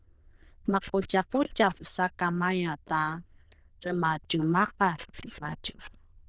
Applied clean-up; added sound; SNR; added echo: neural diffusion model UNIVERSE++.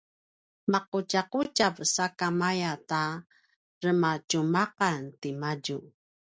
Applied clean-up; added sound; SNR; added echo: none; none; none; none.